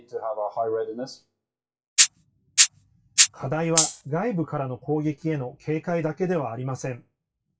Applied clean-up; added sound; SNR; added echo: classical method WPE with log-MMSE.